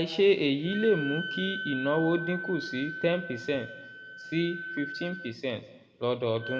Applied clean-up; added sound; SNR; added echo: none; Wind instrument, woodwind instrument; 10 dB; reverberation time 1.4 s.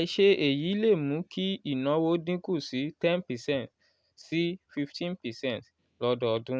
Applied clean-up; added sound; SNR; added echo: none; none; none; none.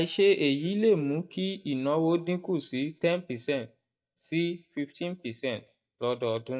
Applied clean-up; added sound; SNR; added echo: neural mask model DeepFilterNet 3.